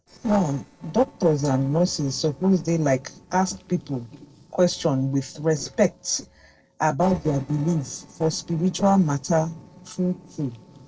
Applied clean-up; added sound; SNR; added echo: neural separator model SepFormer DNS4.